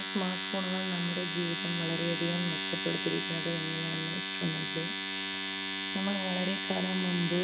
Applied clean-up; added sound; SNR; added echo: none; Domestic sounds, home sounds; -1 dB; none.